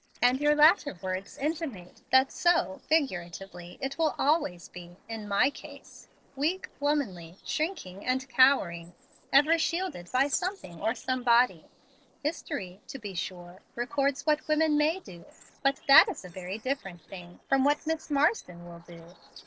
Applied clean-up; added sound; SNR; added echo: neural separator model SepFormer DNS4.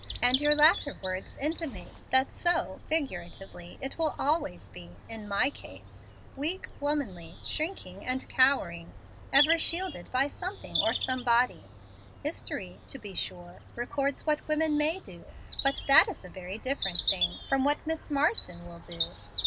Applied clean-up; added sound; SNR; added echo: none; Bird vocalization, bird call, bird song; 3 dB; none.